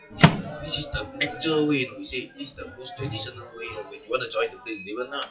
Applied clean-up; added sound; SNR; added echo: classical method WPE with log-MMSE.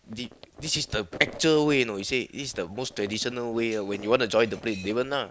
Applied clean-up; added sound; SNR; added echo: none; none; none; none.